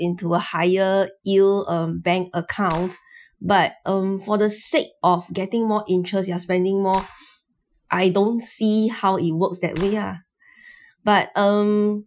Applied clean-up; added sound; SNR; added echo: classical method Wiener filter.